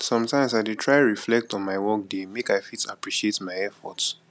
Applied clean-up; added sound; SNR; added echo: none; none; none; none.